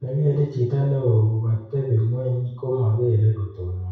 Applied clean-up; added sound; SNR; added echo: none; none; none; reverberation time 0.6 s.